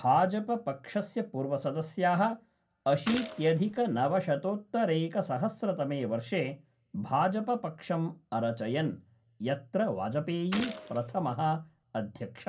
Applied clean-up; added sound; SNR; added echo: none; Gunshot, gunfire; 12 dB; reverberation time 0.2 s.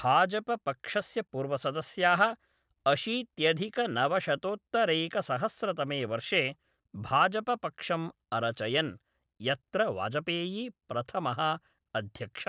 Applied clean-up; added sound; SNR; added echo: none; none; none; none.